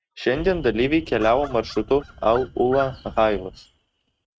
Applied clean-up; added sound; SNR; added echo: neural mask model RNNoise.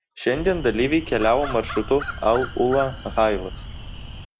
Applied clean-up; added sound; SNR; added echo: none; Crow; 10 dB; none.